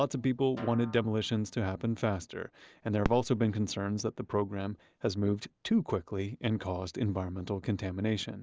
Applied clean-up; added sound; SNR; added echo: none; Fireworks + Snare drum; 16 dB; none.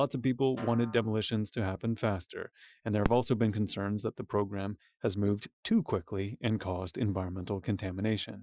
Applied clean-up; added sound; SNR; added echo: classical method Wiener filter.